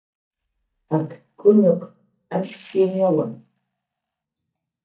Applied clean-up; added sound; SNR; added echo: neural mask model DeepFilterNet 3.